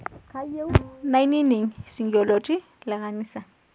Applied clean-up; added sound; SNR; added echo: none; Bowed string instrument; 16 dB; none.